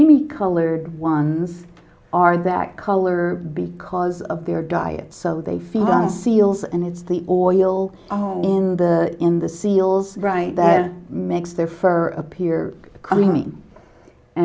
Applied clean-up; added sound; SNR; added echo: none; none; none; none.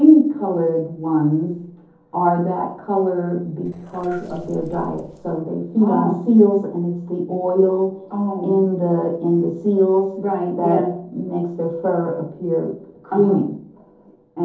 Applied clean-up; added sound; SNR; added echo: neural separator model SepFormer DNS4.